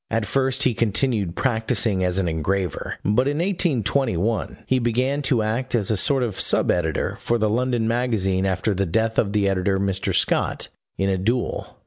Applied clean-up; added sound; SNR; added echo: none; none; none; none.